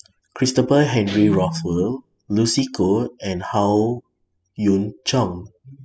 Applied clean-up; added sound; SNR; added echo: classical method spectral subtraction.